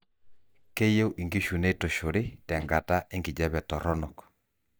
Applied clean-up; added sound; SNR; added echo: neural mask model DeepFilterNet 3.